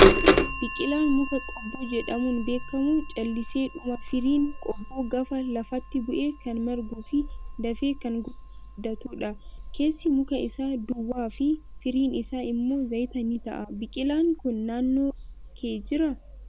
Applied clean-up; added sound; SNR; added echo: none; Bird vocalization, bird call, bird song / Telephone; 3 dB; none.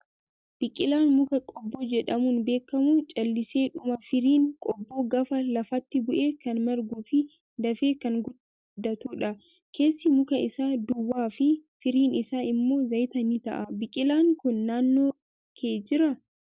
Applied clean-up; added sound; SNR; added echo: none; none; none; none.